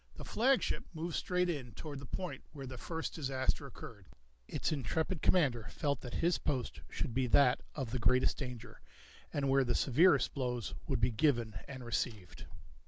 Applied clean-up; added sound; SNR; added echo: none; none; none; none.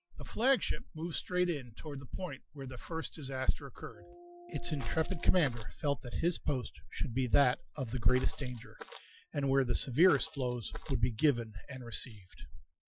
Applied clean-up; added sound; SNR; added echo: classical method Wiener filter.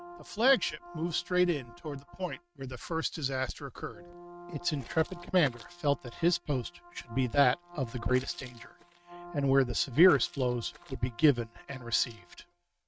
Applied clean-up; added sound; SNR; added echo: neural mask model RNNoise.